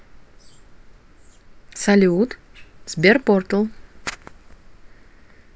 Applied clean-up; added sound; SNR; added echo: none; none; none; none.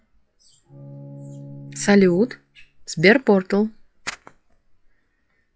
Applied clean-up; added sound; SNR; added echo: classical method log-MMSE.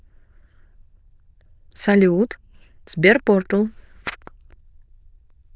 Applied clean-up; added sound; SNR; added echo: neural diffusion model UNIVERSE++.